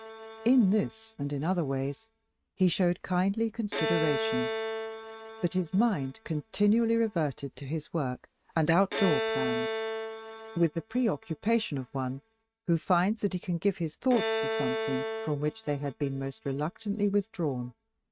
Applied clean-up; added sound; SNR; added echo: neural mask model RNNoise.